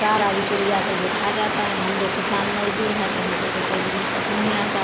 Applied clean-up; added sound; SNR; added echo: none; Stream; -1 dB; none.